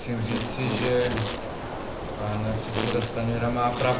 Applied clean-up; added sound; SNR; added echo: none; Insect; 3 dB; reverberation time 0.8 s.